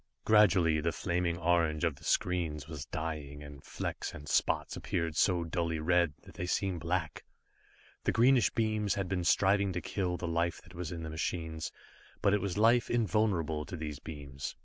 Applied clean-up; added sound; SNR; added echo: none; none; none; none.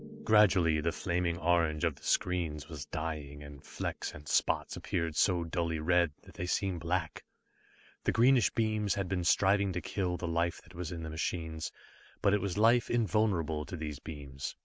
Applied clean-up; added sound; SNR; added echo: neural mask model RNNoise.